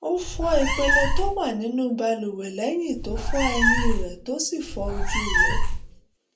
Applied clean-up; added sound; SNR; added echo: none; Meow; -4 dB; reverberation time 0.2 s.